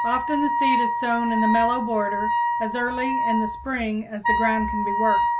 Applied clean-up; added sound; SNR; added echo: none; Wind instrument, woodwind instrument; -2 dB; none.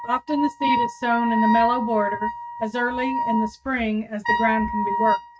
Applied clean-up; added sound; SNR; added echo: neural mask model RNNoise.